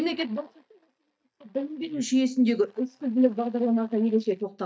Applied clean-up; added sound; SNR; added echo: neural mask model DeepFilterNet 3.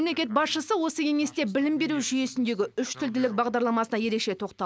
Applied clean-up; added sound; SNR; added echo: none; none; none; none.